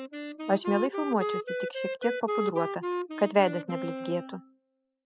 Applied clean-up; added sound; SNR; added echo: classical method spectral subtraction.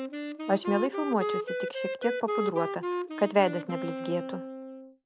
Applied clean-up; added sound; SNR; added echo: none; Wind instrument, woodwind instrument; 3 dB; none.